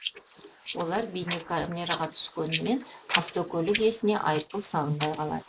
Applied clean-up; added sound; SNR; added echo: neural mask model Resemble Enhance denoiser.